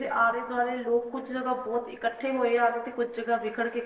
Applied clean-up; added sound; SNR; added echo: neural separator model SepFormer DNS4.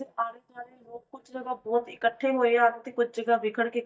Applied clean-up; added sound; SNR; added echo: neural mask model DeepFilterNet 3.